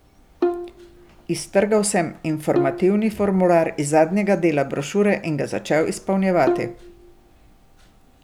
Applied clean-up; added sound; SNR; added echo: none; Bowed string instrument; 8 dB; none.